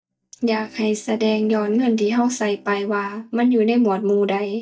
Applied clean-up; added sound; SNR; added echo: neural mask model DeepFilterNet 3.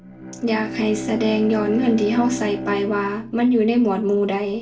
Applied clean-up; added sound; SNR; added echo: none; Bowed string instrument; 11 dB; reverberation time 0.3 s.